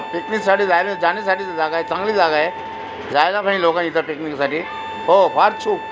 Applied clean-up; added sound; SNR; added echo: none; Wind instrument, woodwind instrument; 13 dB; none.